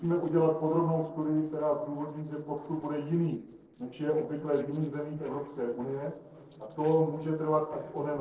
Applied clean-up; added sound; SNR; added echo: neural separator model SepFormer DNS4.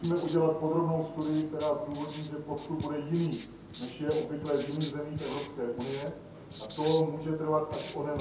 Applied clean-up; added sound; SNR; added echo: none; Writing; 6 dB; reverberation time 0.6 s.